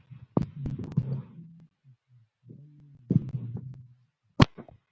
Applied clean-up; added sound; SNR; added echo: none; none; none; none.